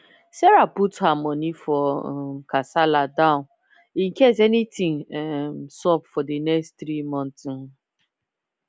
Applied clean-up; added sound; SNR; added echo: none; none; none; none.